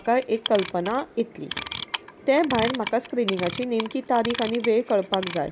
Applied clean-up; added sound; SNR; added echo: none; Clock; 10 dB; none.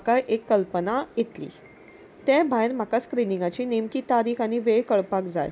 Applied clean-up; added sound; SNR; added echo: none; none; none; none.